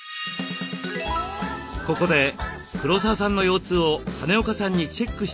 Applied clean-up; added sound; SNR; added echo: none; none; none; none.